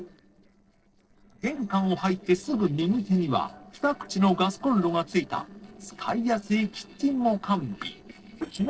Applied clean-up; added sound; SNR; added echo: neural separator model SepFormer DNS4.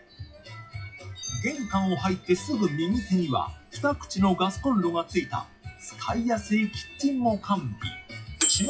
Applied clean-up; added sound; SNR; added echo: classical method WPE with log-MMSE.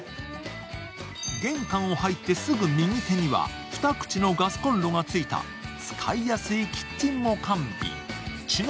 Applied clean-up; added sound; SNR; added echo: none; none; none; none.